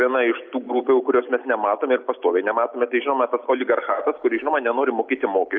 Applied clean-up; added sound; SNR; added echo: none; none; none; none.